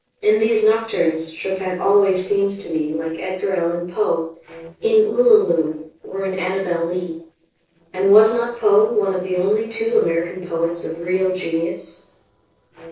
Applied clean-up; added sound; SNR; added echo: neural separator model SepFormer DNS4.